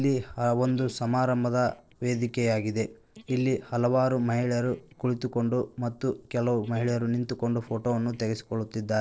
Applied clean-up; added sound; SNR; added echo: neural separator model SepFormer DNS4.